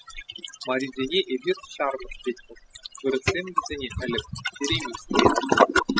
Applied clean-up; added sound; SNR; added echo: classical method spectral subtraction.